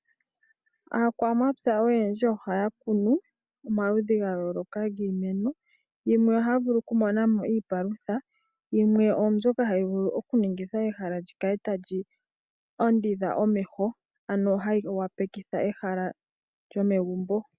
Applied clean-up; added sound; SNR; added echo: none; none; none; none.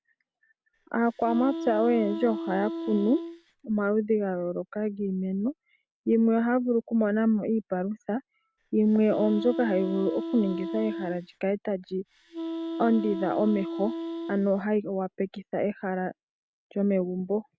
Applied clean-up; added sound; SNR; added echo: none; Wind instrument, woodwind instrument; 7 dB; none.